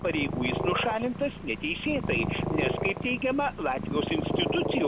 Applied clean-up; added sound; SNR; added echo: none; Purr; 2 dB; none.